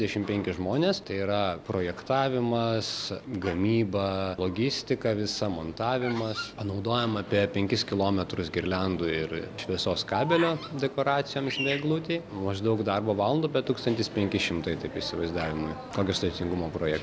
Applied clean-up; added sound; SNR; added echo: none; Bird vocalization, bird call, bird song; 16 dB; none.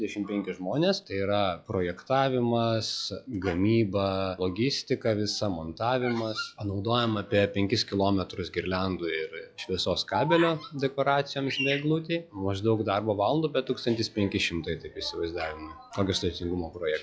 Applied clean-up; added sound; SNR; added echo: classical method log-MMSE.